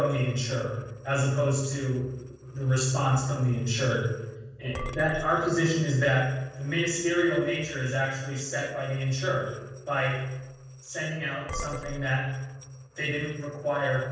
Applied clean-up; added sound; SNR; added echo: neural separator model SepFormer DNS4.